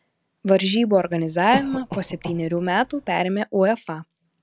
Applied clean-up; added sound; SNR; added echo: none; Cough; 12 dB; none.